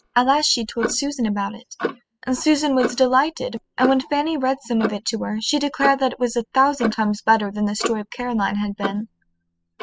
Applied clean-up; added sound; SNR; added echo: classical method spectral subtraction.